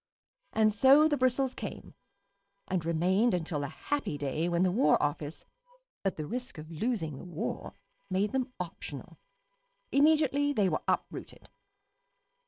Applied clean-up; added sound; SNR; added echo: neural separator model SepFormer DNS4.